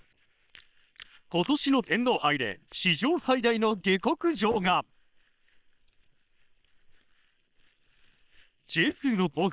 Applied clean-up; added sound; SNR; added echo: neural separator model SepFormer WHAM!.